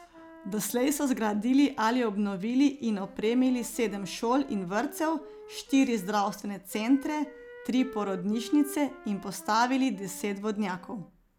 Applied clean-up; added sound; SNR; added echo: none; Wind instrument, woodwind instrument; 20 dB; none.